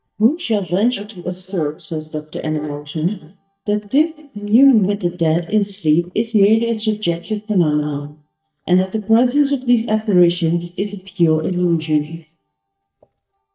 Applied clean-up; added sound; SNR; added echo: neural mask model DeepFilterNet 3.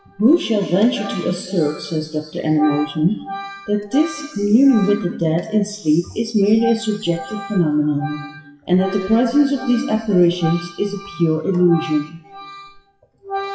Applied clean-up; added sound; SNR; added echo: classical method WPE with log-MMSE.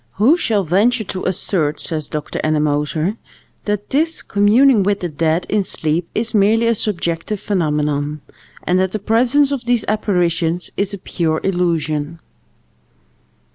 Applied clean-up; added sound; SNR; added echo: none; none; none; none.